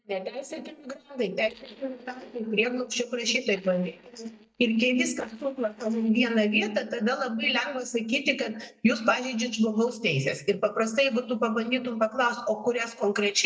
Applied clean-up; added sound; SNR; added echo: neural mask model DeepFilterNet 3.